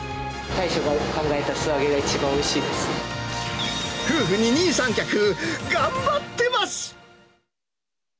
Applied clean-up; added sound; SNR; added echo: none; none; none; none.